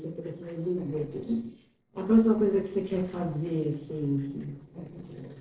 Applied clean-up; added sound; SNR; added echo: neural separator model SepFormer DNS4.